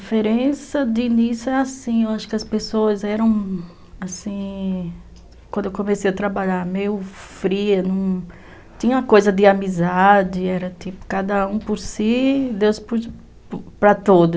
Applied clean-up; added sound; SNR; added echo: none; none; none; none.